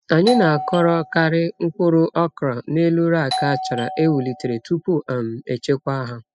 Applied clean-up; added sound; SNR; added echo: classical method spectral subtraction.